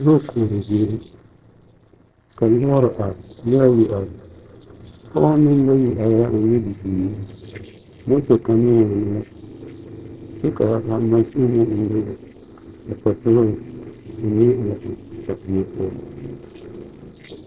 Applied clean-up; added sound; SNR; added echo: neural separator model SepFormer DNS4.